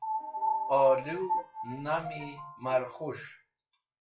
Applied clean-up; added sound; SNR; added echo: classical method WPE with log-MMSE.